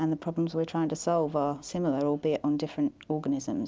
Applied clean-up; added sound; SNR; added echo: none; none; none; none.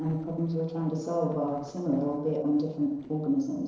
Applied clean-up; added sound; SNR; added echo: neural separator model SepFormer DNS4.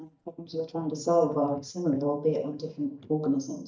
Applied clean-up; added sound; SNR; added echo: neural mask model DeepFilterNet 3.